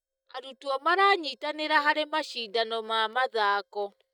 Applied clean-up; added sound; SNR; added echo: neural mask model DeepFilterNet 3.